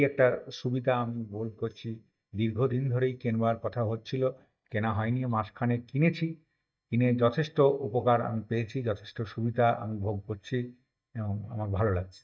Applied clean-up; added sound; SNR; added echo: neural mask model DeepFilterNet 3.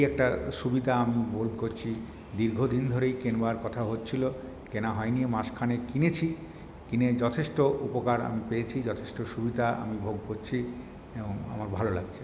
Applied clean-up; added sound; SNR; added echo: none; none; none; none.